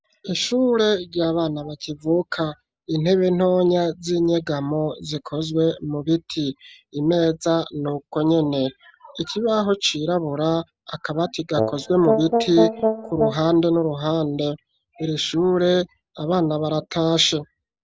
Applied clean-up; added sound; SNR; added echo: none; Brass instrument; 0 dB; none.